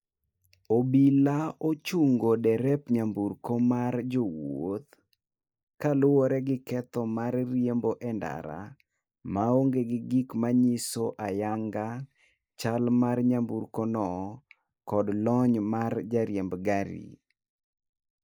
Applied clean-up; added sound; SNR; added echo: neural mask model Resemble Enhance denoiser.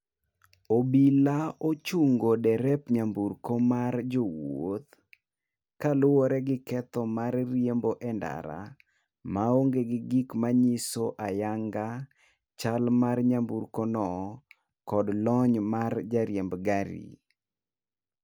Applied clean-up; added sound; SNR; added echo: none; none; none; none.